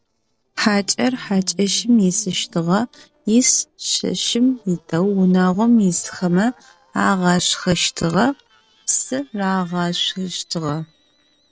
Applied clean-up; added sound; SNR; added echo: neural separator model SepFormer DNS4.